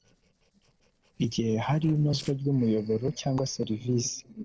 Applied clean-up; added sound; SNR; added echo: neural separator model SepFormer DNS4.